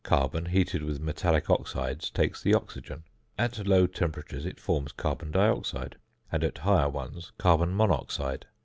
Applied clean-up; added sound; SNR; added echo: none; none; none; none.